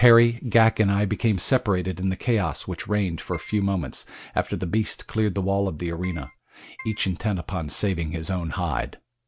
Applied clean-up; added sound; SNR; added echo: none; Keyboard (musical); 18 dB; none.